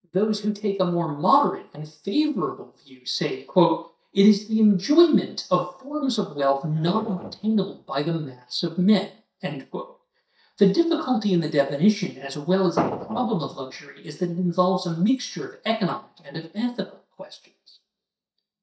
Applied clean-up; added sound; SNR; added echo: neural mask model DeepFilterNet 3.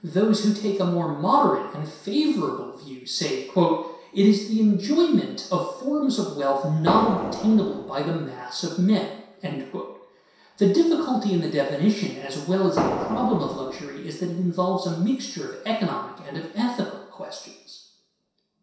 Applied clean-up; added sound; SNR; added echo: none; Fireworks; 4 dB; reverberation time 0.7 s.